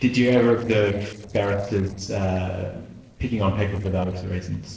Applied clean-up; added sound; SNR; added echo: neural separator model SepFormer DNS4.